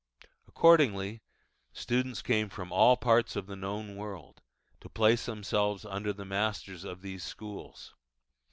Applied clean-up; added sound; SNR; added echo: none; none; none; none.